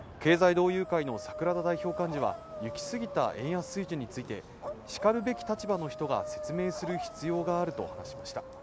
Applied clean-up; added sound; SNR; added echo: none; Dog; 10 dB; none.